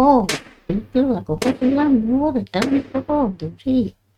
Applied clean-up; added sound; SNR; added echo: neural mask model RNNoise.